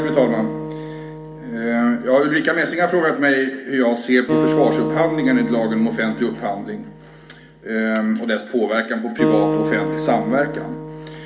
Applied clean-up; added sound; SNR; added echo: none; Acoustic guitar; 6 dB; reverberation time 0.3 s.